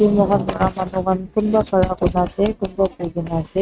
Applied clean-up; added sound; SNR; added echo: neural mask model RNNoise.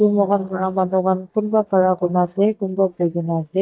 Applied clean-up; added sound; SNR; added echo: neural mask model DeepFilterNet 3.